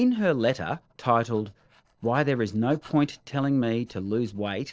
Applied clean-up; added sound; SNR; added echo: neural separator model SepFormer DNS4.